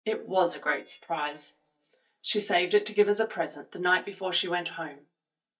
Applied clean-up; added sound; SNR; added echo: neural mask model DeepFilterNet 3.